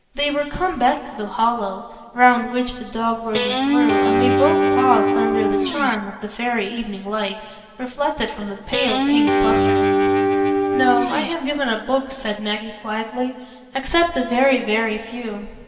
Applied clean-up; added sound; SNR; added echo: none; Guitar; -4 dB; reverberation time 2.8 s.